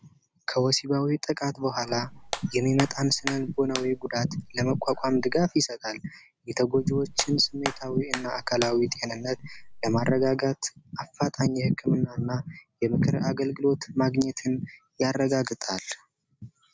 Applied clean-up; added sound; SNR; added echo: none; Hands; 11 dB; none.